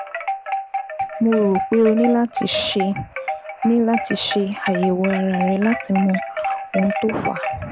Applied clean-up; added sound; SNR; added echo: none; Wind chime; 6 dB; none.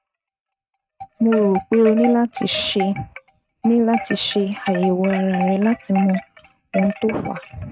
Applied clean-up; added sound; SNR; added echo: neural mask model RNNoise.